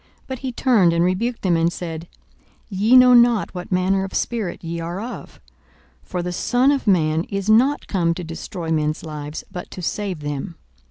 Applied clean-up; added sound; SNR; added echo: none; none; none; none.